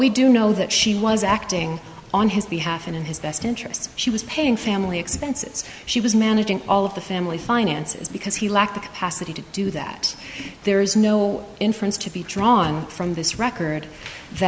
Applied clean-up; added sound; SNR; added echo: none; none; none; none.